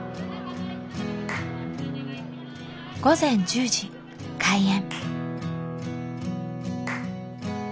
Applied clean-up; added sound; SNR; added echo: none; Clapping / Chirp, tweet; 18 dB; none.